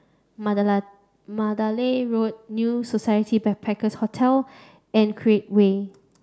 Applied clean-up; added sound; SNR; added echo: none; none; none; none.